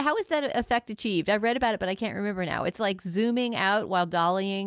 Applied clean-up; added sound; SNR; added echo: none; none; none; none.